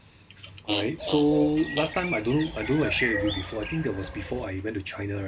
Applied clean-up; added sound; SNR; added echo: none; Bird; 7 dB; none.